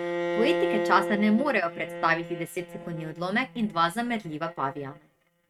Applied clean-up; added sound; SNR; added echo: neural mask model RNNoise.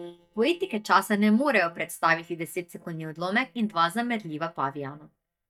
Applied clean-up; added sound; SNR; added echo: neural mask model DeepFilterNet 3.